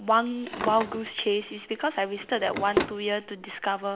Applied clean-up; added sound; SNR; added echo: none; Drawer open or close; 8 dB; none.